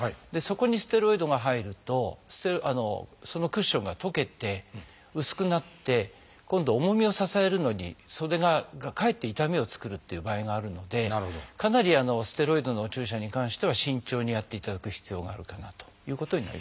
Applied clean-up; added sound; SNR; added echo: none; none; none; none.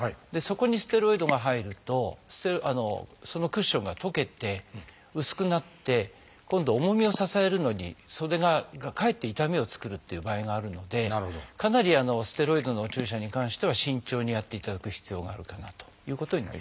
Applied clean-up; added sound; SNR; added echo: neural mask model Resemble Enhance denoiser.